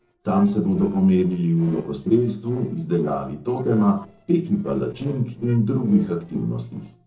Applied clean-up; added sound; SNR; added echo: neural separator model SepFormer DNS4.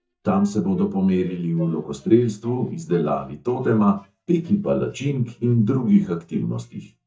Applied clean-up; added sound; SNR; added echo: neural mask model DeepFilterNet 3.